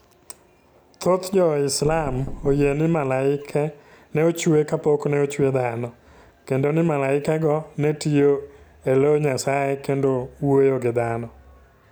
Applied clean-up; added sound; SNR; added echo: none; Knock; 13 dB; none.